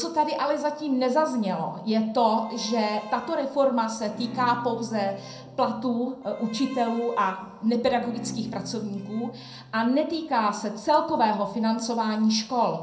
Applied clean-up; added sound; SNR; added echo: none; Bowed string instrument; 16 dB; reverberation time 0.6 s.